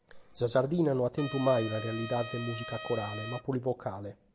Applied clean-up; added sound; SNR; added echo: none; Trumpet; 11 dB; none.